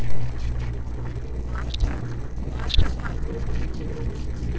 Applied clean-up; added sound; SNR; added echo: neural separator model SepFormer DNS4.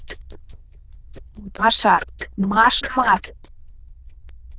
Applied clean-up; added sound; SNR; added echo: neural diffusion model UNIVERSE++.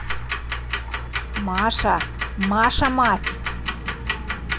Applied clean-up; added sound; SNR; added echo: none; Tick-tock; 0 dB; none.